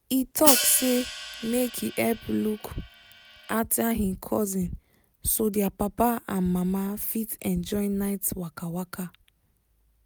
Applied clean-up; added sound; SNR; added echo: none; Hi-hat; 2 dB; none.